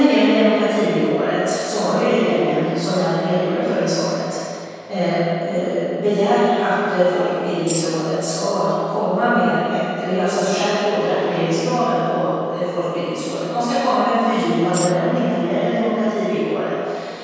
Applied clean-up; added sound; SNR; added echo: none; Tambourine; 12 dB; reverberation time 2.2 s.